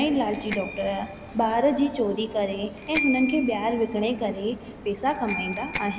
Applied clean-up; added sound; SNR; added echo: none; Bicycle bell; 10 dB; none.